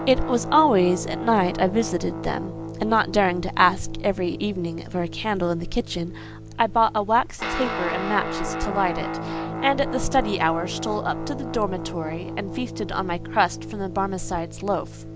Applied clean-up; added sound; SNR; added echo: none; Guitar; 8 dB; none.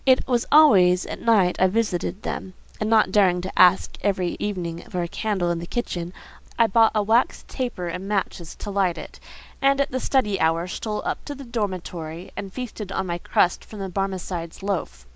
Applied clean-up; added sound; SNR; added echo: none; none; none; none.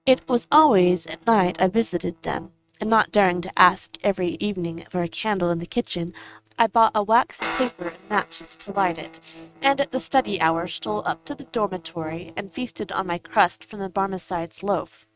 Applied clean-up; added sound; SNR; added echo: neural mask model RNNoise.